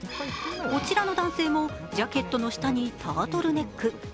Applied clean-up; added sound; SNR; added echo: none; Chicken, rooster; 15 dB; none.